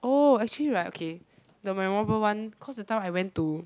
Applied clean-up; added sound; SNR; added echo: none; none; none; none.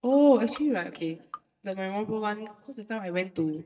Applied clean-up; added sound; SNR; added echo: neural mask model DeepFilterNet 3.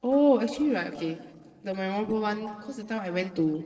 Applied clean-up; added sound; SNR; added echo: neural separator model SepFormer DNS4.